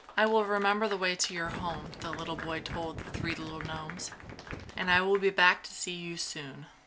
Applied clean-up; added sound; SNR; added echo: none; Applause / Clapping + Wind; 12 dB; none.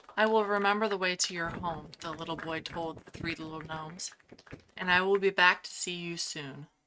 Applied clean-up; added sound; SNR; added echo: neural mask model RNNoise.